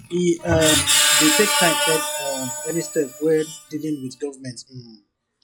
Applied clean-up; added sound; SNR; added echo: classical method log-MMSE.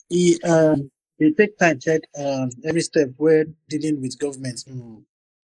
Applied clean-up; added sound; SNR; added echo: neural mask model Resemble Enhance denoiser.